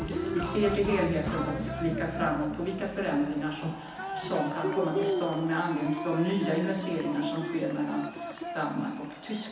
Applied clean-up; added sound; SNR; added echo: none; Cheering; 5 dB; reverberation time 0.9 s.